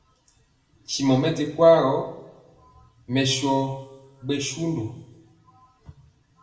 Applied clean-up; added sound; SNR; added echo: none; none; none; reverberation time 0.8 s.